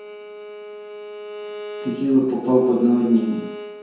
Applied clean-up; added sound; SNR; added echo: none; Bowed string instrument; 14 dB; reverberation time 0.6 s.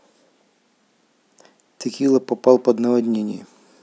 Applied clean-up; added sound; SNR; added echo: none; none; none; none.